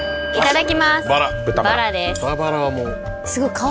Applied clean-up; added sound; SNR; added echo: none; Bell; 8 dB; none.